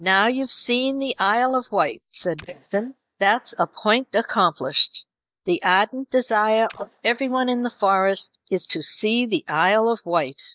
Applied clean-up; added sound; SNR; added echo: neural mask model DeepFilterNet 3.